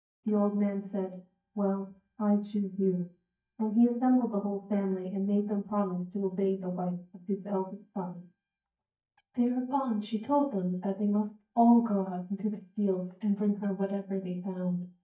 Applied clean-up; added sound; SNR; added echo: neural mask model DeepFilterNet 3.